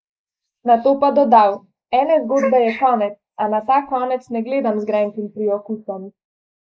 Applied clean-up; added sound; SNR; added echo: neural mask model Resemble Enhance denoiser.